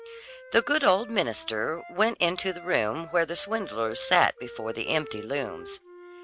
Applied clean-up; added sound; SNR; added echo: none; Wind instrument, woodwind instrument; 16 dB; none.